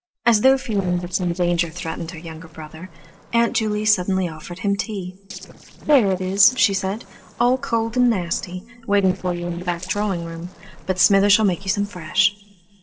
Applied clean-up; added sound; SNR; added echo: neural separator model SepFormer DNS4.